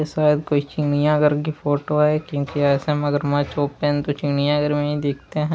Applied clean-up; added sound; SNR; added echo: none; none; none; none.